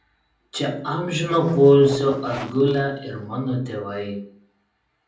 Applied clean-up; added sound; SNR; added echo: none; Zipper (clothing); 17 dB; reverberation time 0.6 s.